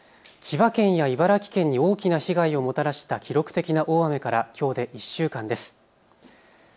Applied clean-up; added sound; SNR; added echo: none; none; none; none.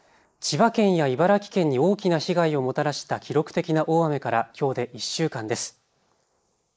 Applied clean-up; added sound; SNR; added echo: neural mask model Resemble Enhance denoiser.